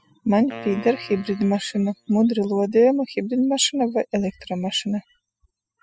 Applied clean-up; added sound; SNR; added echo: classical method spectral subtraction.